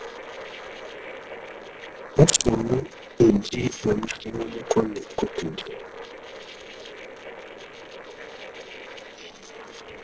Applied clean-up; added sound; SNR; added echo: neural separator model SepFormer DNS4.